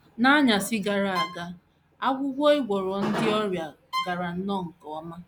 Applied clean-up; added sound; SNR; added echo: none; Bowed string instrument; 11 dB; none.